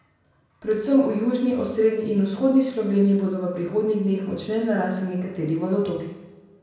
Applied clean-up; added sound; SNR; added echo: none; none; none; reverberation time 0.9 s.